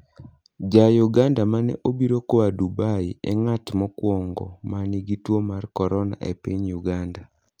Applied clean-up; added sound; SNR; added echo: none; none; none; none.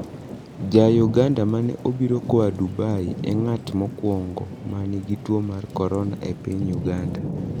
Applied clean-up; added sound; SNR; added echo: none; Thunder / Rain; 9 dB; none.